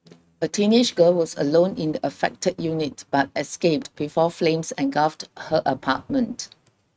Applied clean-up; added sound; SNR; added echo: neural mask model RNNoise.